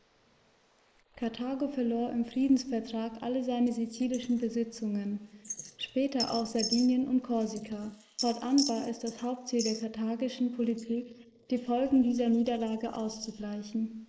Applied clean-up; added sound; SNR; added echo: neural mask model Resemble Enhance denoiser.